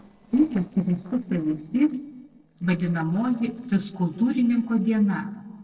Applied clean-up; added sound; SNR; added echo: neural separator model SepFormer DNS4.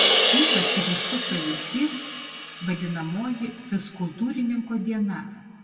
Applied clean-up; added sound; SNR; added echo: none; Crash cymbal; -2 dB; reverberation time 1.5 s.